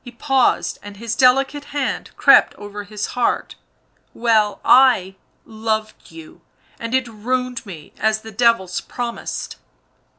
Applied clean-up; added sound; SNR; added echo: none; none; none; none.